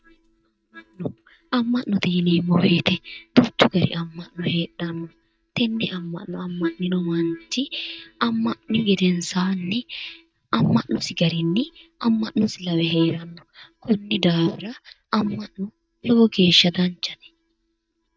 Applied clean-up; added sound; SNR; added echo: neural mask model DeepFilterNet 3.